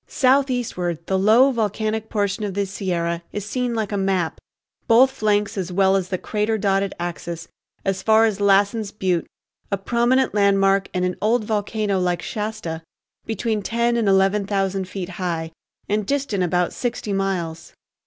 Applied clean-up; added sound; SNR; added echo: none; none; none; none.